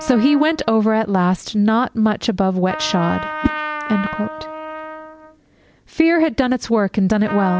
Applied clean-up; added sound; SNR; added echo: none; Trumpet + Whoosh, swoosh, swish; 11 dB; none.